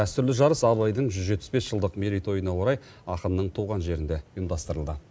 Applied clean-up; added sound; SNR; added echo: none; none; none; none.